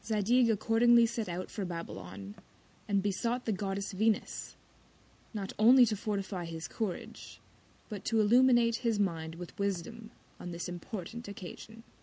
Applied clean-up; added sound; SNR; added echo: none; none; none; none.